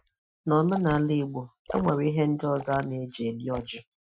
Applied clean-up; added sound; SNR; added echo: classical method Wiener filter.